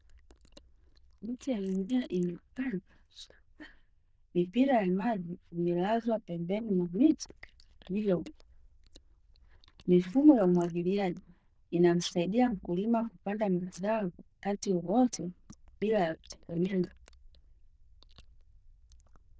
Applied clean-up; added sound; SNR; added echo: neural diffusion model UNIVERSE++.